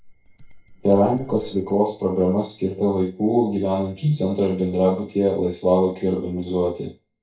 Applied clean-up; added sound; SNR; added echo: neural mask model DeepFilterNet 3.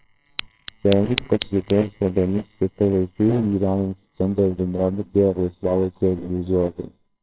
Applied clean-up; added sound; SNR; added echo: neural separator model SepFormer WHAMR!.